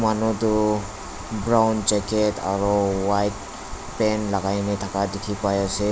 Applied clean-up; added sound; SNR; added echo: none; none; none; none.